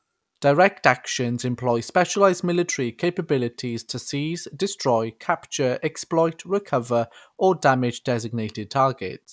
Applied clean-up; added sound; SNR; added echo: none; none; none; none.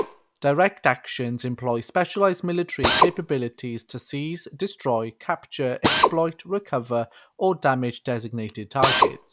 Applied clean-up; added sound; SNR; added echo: none; Drill; 1 dB; none.